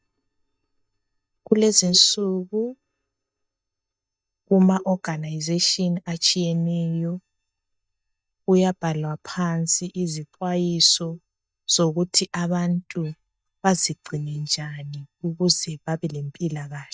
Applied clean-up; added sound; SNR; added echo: neural mask model DeepFilterNet 3.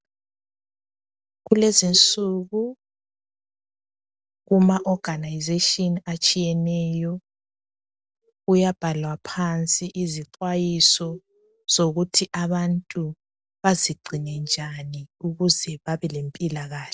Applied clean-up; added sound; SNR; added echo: none; none; none; none.